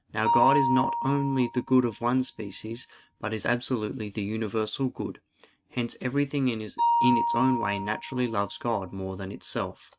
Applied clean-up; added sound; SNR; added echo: neural mask model RNNoise.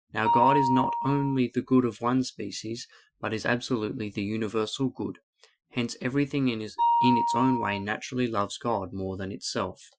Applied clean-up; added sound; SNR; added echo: classical method Wiener filter.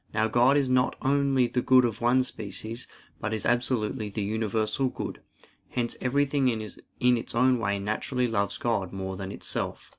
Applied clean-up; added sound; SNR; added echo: none; none; none; none.